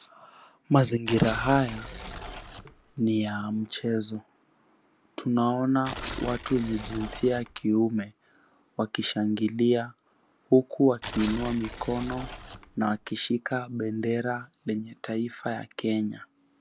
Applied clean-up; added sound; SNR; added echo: none; Tearing; 10 dB; none.